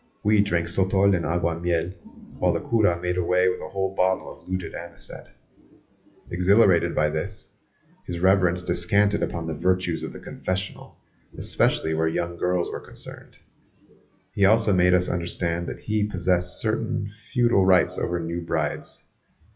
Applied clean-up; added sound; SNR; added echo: classical method WPE with log-MMSE.